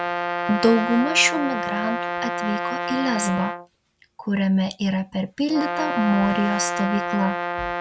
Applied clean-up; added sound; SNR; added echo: none; Brass instrument; 4 dB; none.